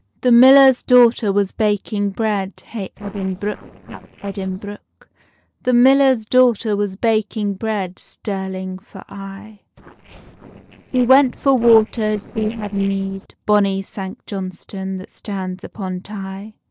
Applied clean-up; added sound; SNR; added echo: neural separator model SepFormer DNS4.